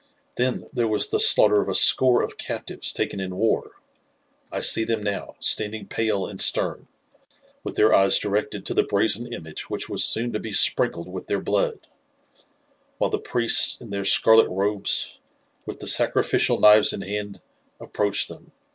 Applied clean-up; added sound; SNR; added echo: none; none; none; none.